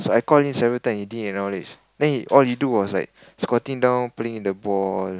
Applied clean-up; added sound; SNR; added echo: none; none; none; none.